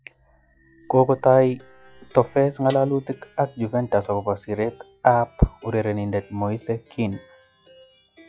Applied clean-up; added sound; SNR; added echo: classical method log-MMSE.